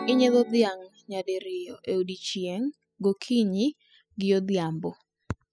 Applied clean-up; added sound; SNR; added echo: classical method spectral subtraction.